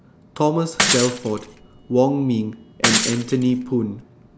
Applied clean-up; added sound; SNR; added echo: none; Shatter / Crushing; 2 dB; none.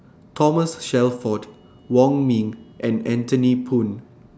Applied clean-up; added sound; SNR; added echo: none; none; none; none.